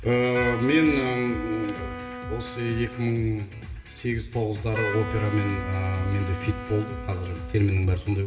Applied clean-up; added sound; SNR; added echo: none; Wind instrument, woodwind instrument; 10 dB; reverberation time 1.7 s.